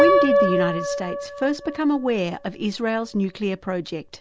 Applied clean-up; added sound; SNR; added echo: none; Piano; 0 dB; none.